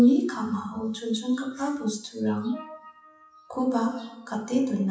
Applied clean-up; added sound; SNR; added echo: classical method WPE with log-MMSE.